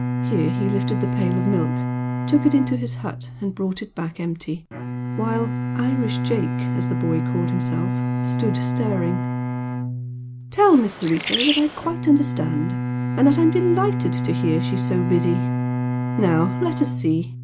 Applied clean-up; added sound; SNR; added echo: none; Bird + Bowed string instrument; 1 dB; none.